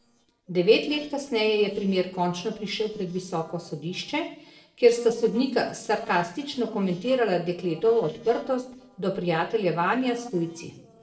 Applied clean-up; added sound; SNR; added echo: neural separator model SepFormer DNS4.